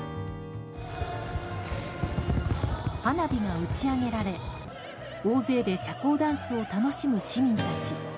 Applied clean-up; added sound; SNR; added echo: none; Acoustic guitar / Strum; 13 dB; none.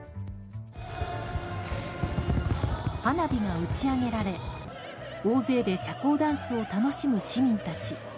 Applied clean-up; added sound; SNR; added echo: none; none; none; none.